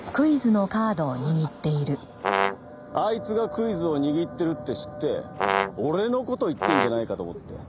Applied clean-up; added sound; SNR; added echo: none; Brass instrument; 2 dB; none.